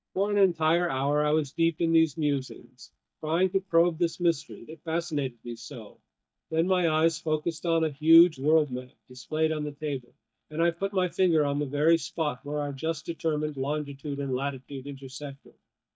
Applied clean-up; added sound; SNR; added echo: neural mask model DeepFilterNet 3.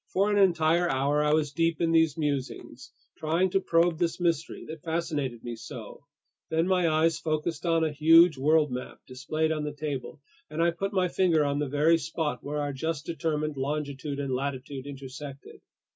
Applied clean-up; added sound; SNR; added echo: none; none; none; none.